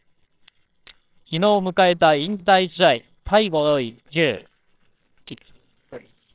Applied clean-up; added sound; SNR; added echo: neural separator model SepFormer WHAMR!.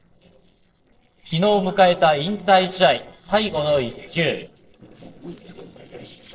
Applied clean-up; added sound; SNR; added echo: neural separator model SepFormer DNS4.